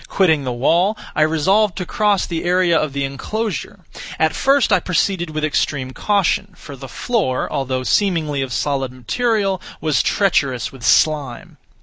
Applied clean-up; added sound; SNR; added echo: none; none; none; none.